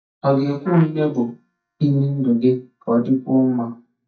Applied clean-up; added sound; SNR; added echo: neural mask model DeepFilterNet 3.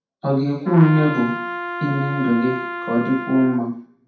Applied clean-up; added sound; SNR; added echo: none; Trumpet; 9 dB; reverberation time 0.6 s.